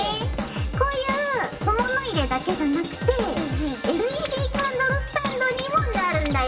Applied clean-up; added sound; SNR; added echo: none; Drum / Drum kit; 4 dB; reverberation time 0.6 s.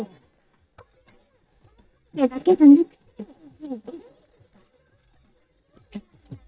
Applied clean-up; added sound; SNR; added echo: neural mask model DeepFilterNet 3.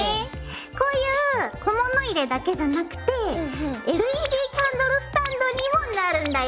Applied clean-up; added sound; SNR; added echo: none; none; none; none.